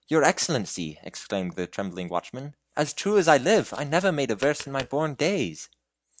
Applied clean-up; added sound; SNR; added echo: neural mask model RNNoise.